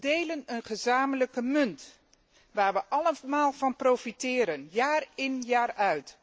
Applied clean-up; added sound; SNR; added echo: none; none; none; none.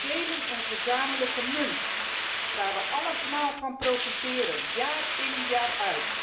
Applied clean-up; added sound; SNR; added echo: none; Hiss; -2 dB; reverberation time 0.7 s.